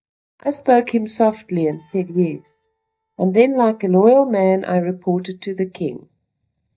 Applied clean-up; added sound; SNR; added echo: neural mask model DeepFilterNet 3.